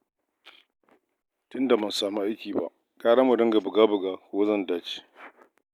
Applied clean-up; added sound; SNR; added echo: none; none; none; none.